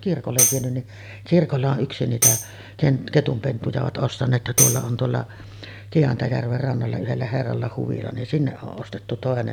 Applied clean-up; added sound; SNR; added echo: none; Tambourine; 2 dB; none.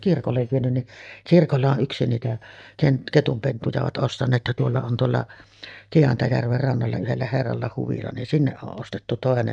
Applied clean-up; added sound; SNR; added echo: neural mask model DeepFilterNet 3.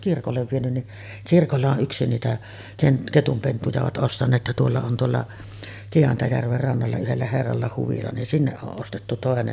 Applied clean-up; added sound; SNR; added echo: none; none; none; none.